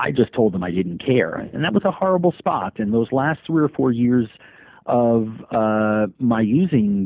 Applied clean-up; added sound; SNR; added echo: none; none; none; none.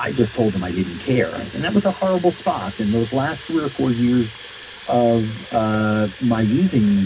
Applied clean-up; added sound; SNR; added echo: none; Fill (with liquid) / Water tap, faucet; 16 dB; reverberation time 0.4 s.